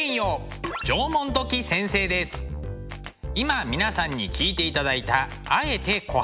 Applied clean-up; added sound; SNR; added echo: none; none; none; none.